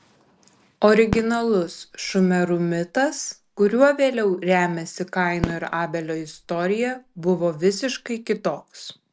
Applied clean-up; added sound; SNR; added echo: none; Fireworks; 15 dB; none.